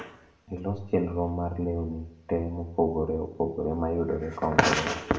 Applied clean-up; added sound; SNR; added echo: none; none; none; reverberation time 0.7 s.